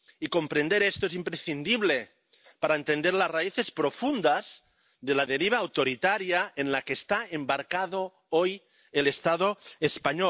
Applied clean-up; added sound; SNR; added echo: none; none; none; none.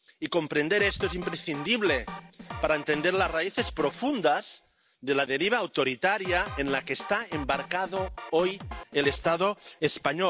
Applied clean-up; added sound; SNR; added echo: none; Drum kit; 12 dB; none.